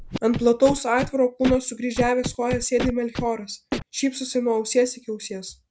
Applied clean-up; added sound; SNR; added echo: none; Scratching (performance technique); 10 dB; none.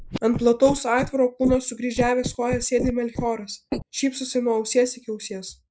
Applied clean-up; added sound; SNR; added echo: neural mask model Resemble Enhance denoiser.